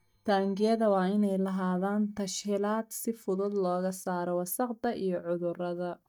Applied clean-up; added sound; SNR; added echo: neural mask model DeepFilterNet 3.